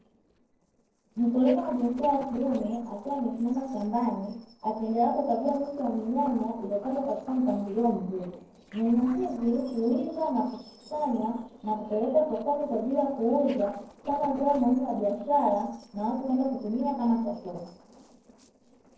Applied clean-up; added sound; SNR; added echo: neural separator model SepFormer DNS4.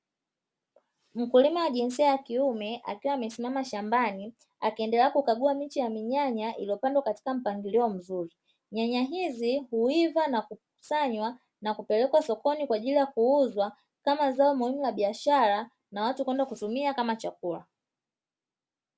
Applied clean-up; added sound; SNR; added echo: none; none; none; none.